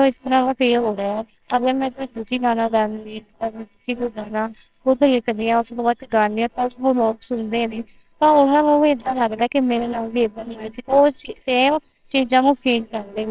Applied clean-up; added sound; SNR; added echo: neural separator model SepFormer WHAMR!.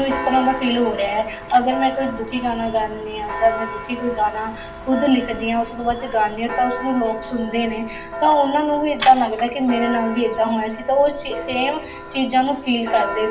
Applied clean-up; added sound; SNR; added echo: none; Church bell; 10 dB; reverberation time 0.8 s.